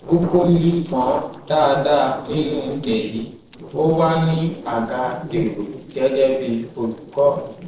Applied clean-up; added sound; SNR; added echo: neural separator model SepFormer DNS4.